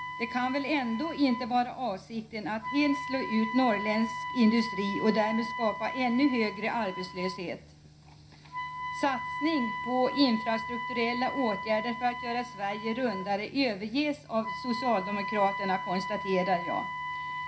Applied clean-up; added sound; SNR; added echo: none; Wind instrument, woodwind instrument; 7 dB; reverberation time 0.4 s.